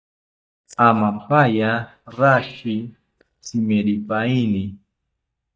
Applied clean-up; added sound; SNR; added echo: neural mask model DeepFilterNet 3.